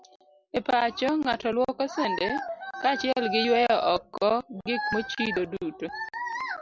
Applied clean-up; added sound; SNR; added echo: none; none; none; none.